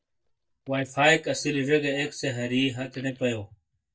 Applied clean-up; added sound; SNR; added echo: neural mask model DeepFilterNet 3.